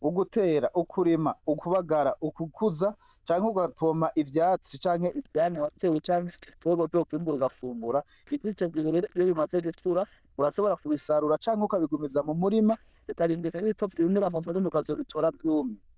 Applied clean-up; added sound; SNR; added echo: neural diffusion model UNIVERSE++.